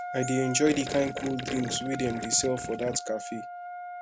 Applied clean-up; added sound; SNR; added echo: none; Wind instrument, woodwind instrument + Gurgling; 7 dB; none.